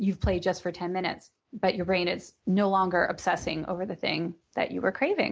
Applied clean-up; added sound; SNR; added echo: none; none; none; none.